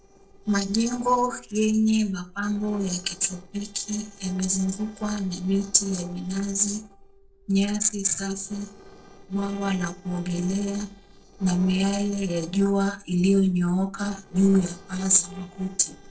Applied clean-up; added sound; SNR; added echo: neural separator model SepFormer DNS4.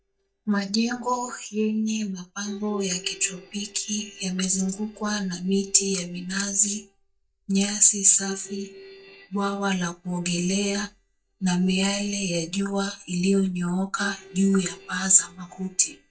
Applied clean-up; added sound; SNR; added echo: neural mask model DeepFilterNet 3.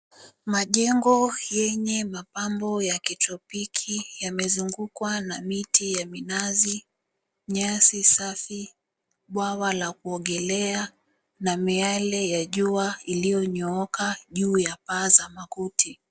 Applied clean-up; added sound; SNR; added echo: none; none; none; none.